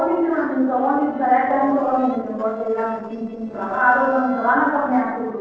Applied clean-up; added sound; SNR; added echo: neural separator model SepFormer DNS4.